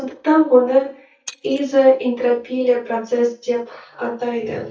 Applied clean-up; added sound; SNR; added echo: neural mask model DeepFilterNet 3.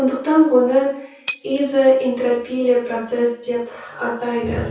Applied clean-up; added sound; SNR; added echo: none; Shatter; 19 dB; reverberation time 0.6 s.